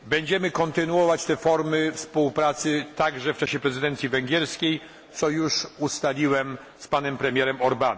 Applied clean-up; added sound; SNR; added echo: none; none; none; none.